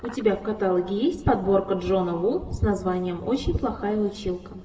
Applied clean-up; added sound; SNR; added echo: none; none; none; reverberation time 1.3 s.